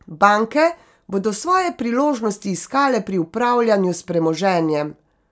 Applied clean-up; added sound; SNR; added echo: none; none; none; none.